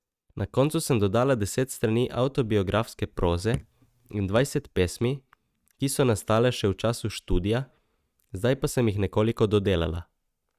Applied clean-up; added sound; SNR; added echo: neural mask model RNNoise.